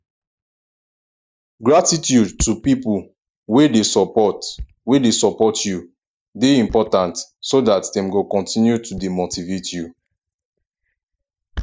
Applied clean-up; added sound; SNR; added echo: neural mask model DeepFilterNet 3.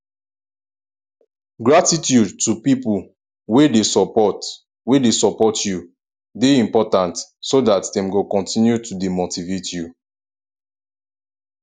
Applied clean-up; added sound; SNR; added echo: none; none; none; none.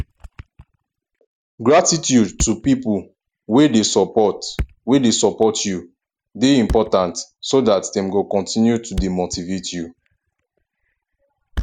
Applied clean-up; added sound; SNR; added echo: none; Thump, thud; 14 dB; none.